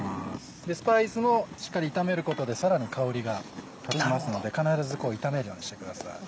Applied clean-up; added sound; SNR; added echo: none; none; none; none.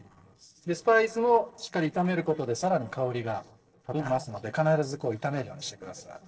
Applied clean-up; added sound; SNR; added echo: neural separator model SepFormer DNS4.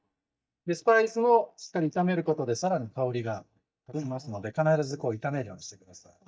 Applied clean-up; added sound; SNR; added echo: neural mask model DeepFilterNet 3.